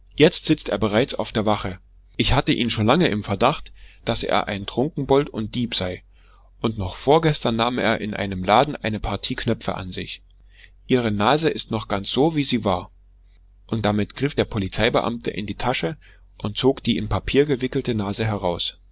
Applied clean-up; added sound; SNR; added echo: none; none; none; none.